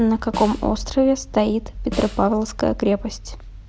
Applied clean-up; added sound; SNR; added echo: none; Snare drum; 18 dB; none.